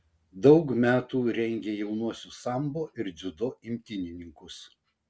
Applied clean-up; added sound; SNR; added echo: none; none; none; none.